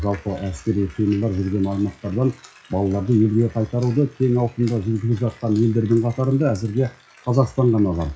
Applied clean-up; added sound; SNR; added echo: classical method WPE with log-MMSE.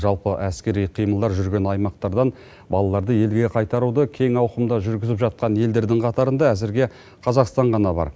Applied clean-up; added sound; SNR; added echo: none; none; none; none.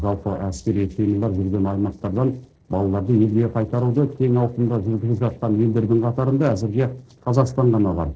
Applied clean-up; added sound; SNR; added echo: neural separator model SepFormer DNS4.